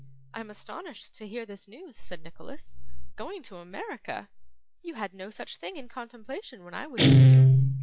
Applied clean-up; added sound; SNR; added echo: classical method log-MMSE.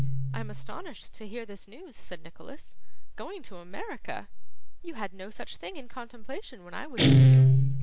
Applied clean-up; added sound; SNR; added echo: none; Guitar; -2 dB; none.